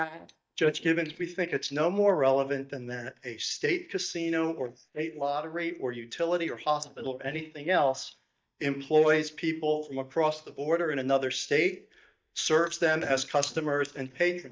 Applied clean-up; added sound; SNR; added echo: neural mask model DeepFilterNet 3.